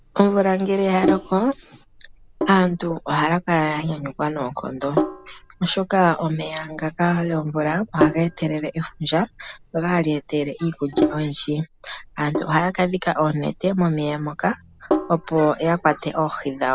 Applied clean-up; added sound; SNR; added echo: none; Sink (filling or washing); 8 dB; none.